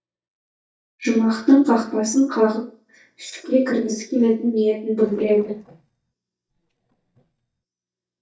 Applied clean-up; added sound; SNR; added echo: neural mask model DeepFilterNet 3.